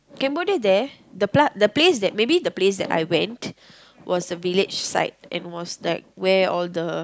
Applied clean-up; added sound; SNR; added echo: none; none; none; none.